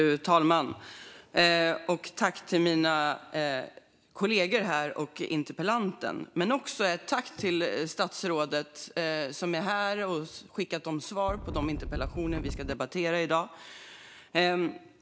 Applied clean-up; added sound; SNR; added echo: none; Wind; 7 dB; none.